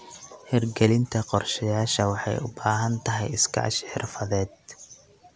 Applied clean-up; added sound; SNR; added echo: none; none; none; none.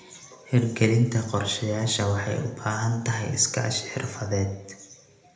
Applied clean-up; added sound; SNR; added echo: none; none; none; reverberation time 0.7 s.